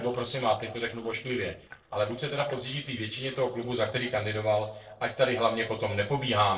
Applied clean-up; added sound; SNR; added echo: neural separator model SepFormer DNS4.